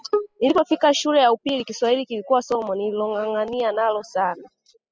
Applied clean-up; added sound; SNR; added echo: classical method spectral subtraction.